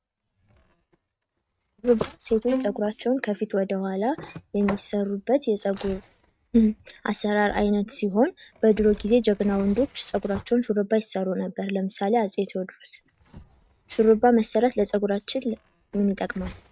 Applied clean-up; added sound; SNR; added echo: neural mask model RNNoise.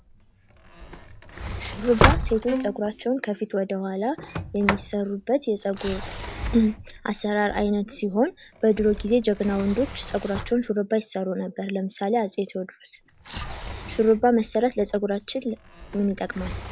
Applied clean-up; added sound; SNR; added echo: none; Sliding door + Bowed string instrument; 7 dB; none.